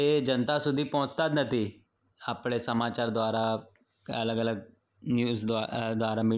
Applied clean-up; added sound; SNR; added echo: none; none; none; none.